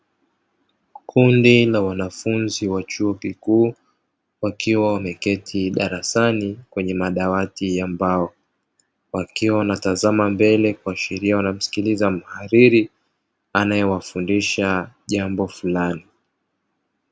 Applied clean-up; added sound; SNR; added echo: none; none; none; none.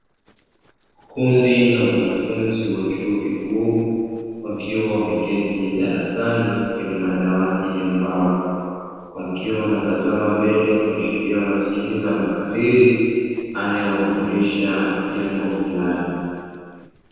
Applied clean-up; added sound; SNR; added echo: neural separator model SepFormer DNS4.